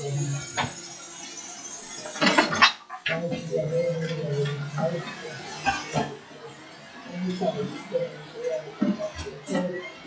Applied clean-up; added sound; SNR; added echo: classical method WPE with log-MMSE.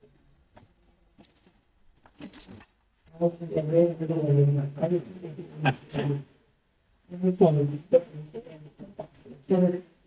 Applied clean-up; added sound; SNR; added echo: neural mask model DeepFilterNet 3.